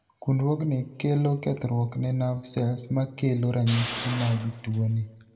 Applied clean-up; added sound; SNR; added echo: none; Tools; 10 dB; reverberation time 0.7 s.